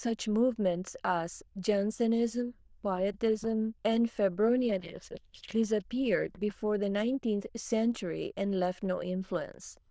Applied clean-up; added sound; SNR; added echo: neural diffusion model UNIVERSE++.